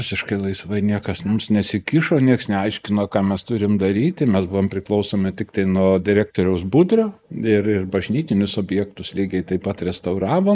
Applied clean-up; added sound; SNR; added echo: neural mask model Resemble Enhance denoiser.